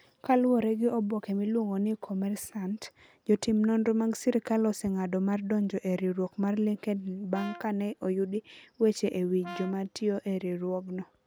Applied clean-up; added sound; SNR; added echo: none; Brass instrument; 16 dB; none.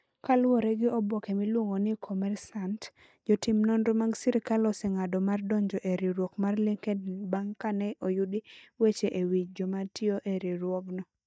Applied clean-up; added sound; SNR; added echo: neural mask model DeepFilterNet 3.